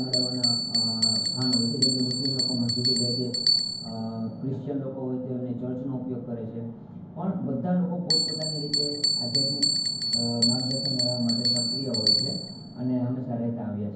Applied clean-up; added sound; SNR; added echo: none; Bell; -1 dB; reverberation time 0.9 s.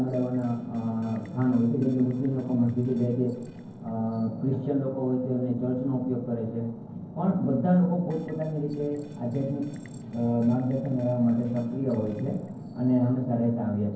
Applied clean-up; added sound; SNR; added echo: neural separator model SepFormer DNS4.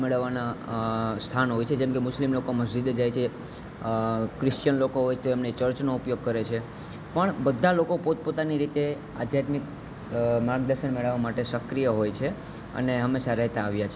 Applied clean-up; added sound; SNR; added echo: none; none; none; none.